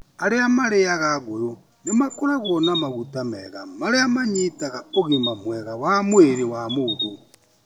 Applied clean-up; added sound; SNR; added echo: none; Chirp, tweet; 12 dB; none.